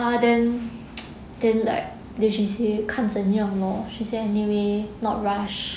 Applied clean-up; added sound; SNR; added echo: none; none; none; none.